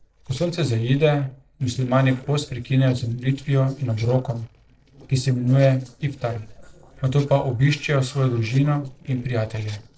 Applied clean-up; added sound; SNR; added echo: neural separator model SepFormer DNS4.